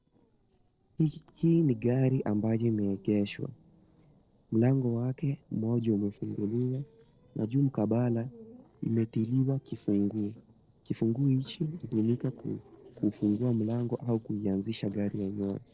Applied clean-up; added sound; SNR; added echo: neural separator model SepFormer DNS4.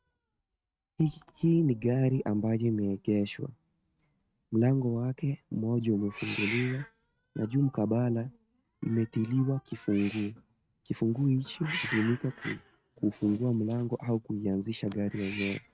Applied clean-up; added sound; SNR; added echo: neural mask model RNNoise.